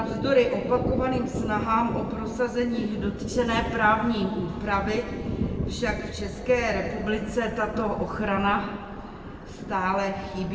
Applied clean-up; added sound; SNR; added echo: none; Thunder; 6 dB; reverberation time 1.8 s.